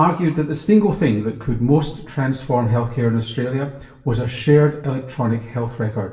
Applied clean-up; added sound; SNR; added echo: none; none; none; reverberation time 0.7 s.